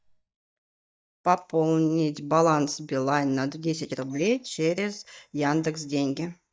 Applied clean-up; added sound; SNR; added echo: neural mask model DeepFilterNet 3.